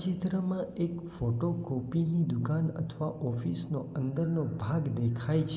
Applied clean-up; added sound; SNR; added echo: none; none; none; none.